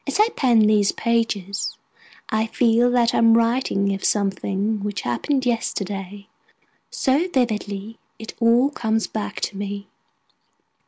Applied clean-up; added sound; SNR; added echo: none; none; none; none.